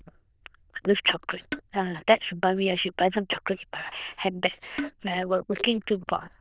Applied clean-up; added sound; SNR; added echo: neural diffusion model UNIVERSE++.